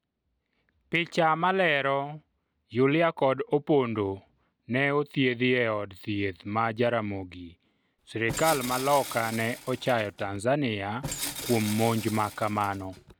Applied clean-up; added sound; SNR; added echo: none; Tools; 11 dB; none.